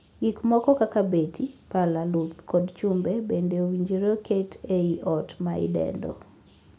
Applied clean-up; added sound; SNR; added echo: none; none; none; none.